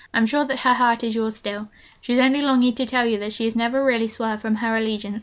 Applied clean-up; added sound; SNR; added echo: none; none; none; none.